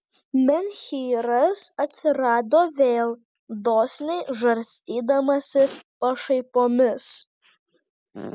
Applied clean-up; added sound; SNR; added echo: none; none; none; none.